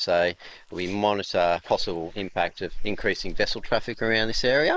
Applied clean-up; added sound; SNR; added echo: neural mask model Resemble Enhance denoiser.